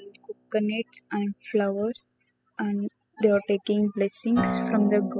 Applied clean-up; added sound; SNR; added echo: classical method spectral subtraction.